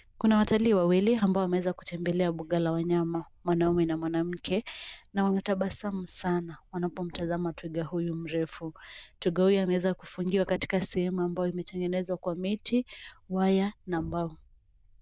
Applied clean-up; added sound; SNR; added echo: neural diffusion model UNIVERSE++.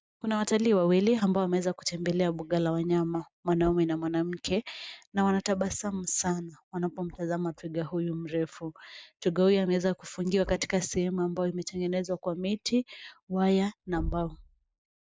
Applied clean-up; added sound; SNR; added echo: neural mask model DeepFilterNet 3.